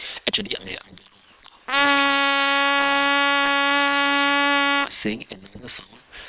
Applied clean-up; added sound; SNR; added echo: neural separator model SepFormer WHAM!.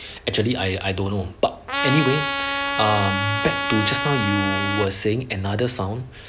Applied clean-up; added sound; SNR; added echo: none; Trumpet; 1 dB; none.